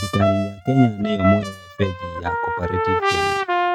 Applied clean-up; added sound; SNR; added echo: neural mask model RNNoise.